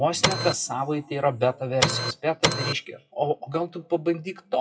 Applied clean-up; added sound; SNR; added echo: classical method WPE with log-MMSE.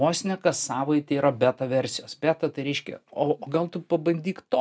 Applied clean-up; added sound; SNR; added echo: none; none; none; none.